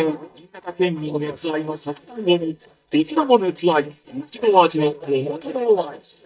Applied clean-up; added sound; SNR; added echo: neural mask model DeepFilterNet 3.